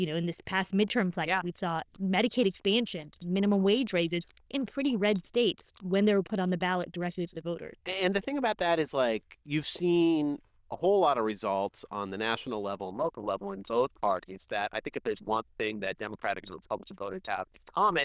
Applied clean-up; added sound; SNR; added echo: neural diffusion model UNIVERSE++.